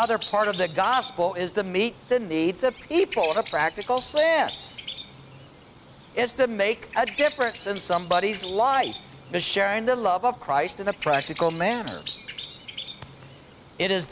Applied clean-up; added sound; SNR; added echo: none; Bird vocalization, bird call, bird song; 15 dB; none.